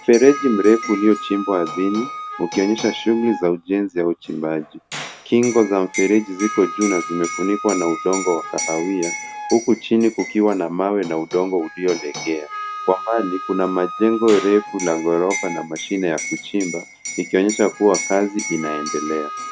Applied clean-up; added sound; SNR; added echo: none; Wind instrument, woodwind instrument + Liquid; 11 dB; none.